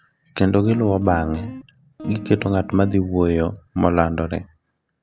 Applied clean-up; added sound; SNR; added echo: none; Guitar; 13 dB; none.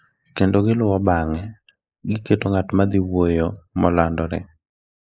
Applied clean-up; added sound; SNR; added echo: neural mask model Resemble Enhance denoiser.